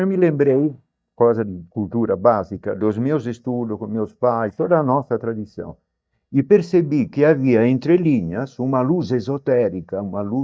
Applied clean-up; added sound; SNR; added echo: neural mask model DeepFilterNet 3.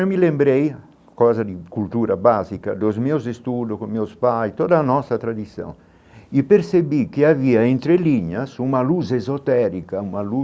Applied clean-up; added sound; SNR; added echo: none; none; none; none.